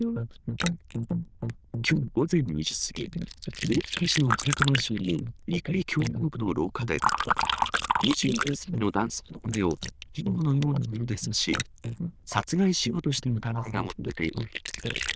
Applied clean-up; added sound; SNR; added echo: neural diffusion model UNIVERSE++.